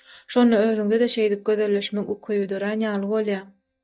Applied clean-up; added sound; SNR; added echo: neural mask model DeepFilterNet 3.